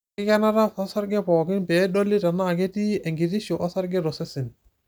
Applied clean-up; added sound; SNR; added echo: none; none; none; none.